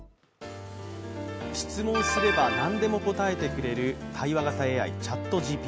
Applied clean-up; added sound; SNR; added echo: none; Train; 18 dB; none.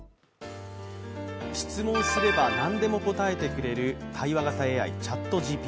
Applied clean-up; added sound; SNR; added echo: none; none; none; none.